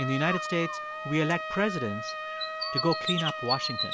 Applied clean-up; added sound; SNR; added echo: none; Trumpet + Bird; 3 dB; none.